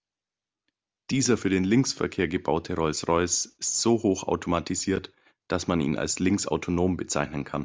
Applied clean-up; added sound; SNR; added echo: none; none; none; none.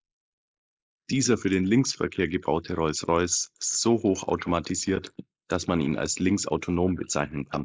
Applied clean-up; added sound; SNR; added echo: neural mask model Resemble Enhance denoiser.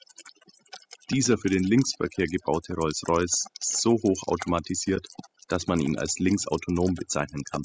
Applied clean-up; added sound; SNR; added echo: classical method spectral subtraction.